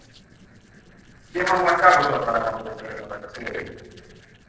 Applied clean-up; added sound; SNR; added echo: neural separator model SepFormer DNS4.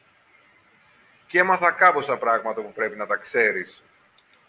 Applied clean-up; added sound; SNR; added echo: none; none; none; none.